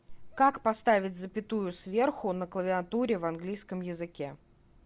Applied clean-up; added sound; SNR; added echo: none; none; none; none.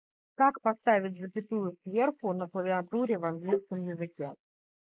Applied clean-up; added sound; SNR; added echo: neural mask model Resemble Enhance denoiser.